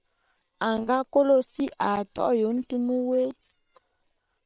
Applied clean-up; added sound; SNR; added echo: neural separator model SepFormer WHAM!.